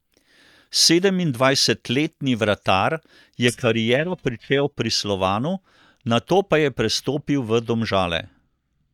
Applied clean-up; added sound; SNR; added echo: neural mask model DeepFilterNet 3.